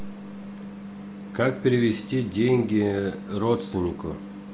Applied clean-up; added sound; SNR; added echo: none; none; none; none.